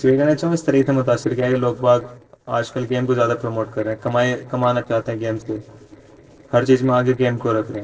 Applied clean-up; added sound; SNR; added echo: neural separator model SepFormer DNS4.